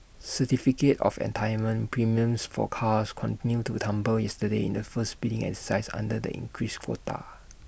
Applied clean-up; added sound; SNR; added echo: none; none; none; none.